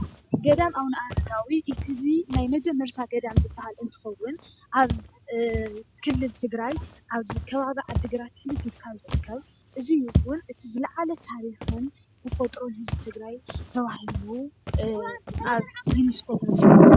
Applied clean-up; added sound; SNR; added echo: none; Walk, footsteps; 8 dB; none.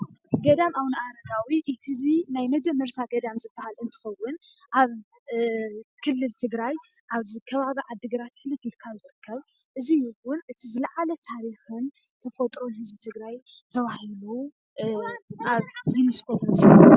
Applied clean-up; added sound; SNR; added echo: none; none; none; none.